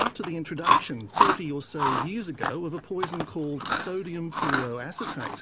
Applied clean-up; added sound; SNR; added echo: none; Chewing, mastication; -4 dB; none.